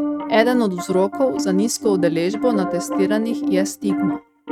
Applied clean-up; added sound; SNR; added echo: neural mask model RNNoise.